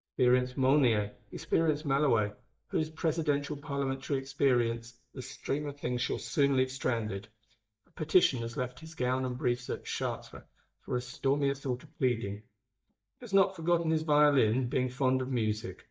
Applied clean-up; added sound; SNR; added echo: neural mask model DeepFilterNet 3.